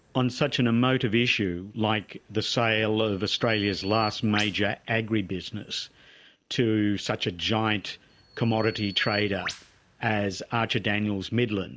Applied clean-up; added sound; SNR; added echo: none; Bird vocalization, bird call, bird song; 19 dB; none.